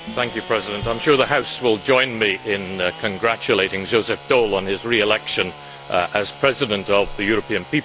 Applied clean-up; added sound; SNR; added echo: none; Sawing / Engine; 17 dB; none.